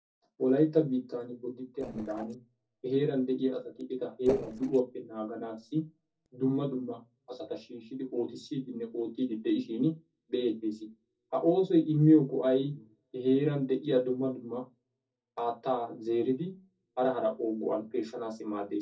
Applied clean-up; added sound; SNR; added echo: neural separator model SepFormer DNS4.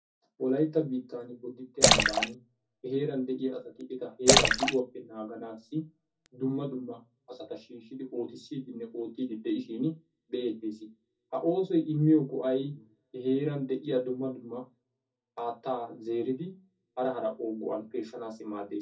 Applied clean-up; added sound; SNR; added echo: none; Splash, splatter; -5 dB; reverberation time 0.3 s.